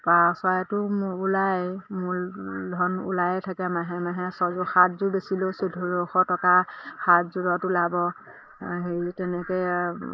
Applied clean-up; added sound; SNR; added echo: neural mask model Resemble Enhance denoiser.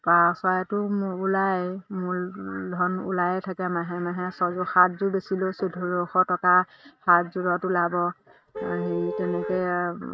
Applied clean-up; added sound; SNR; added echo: neural mask model RNNoise.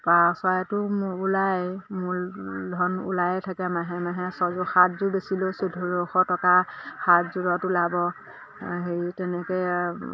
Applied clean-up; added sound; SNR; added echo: none; none; none; none.